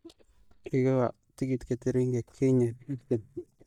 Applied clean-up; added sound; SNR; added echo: neural mask model DeepFilterNet 3.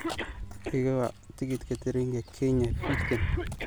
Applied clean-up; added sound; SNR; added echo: none; Cough; 10 dB; none.